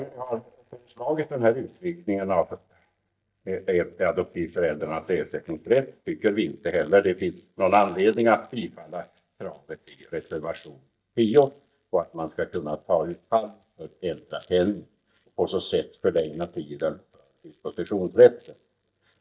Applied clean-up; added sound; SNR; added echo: neural mask model DeepFilterNet 3.